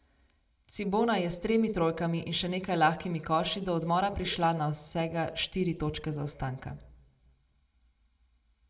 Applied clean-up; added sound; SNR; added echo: none; Gurgling / Liquid; 19 dB; reverberation time 0.4 s.